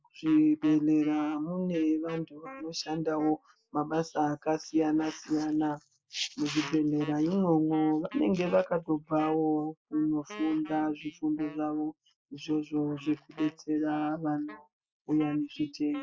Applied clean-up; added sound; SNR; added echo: neural mask model Resemble Enhance denoiser.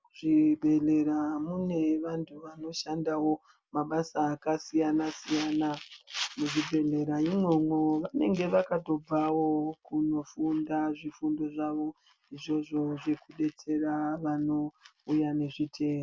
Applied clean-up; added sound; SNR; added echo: none; none; none; none.